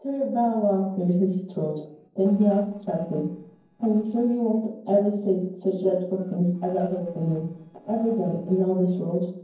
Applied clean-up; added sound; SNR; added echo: neural separator model SepFormer DNS4.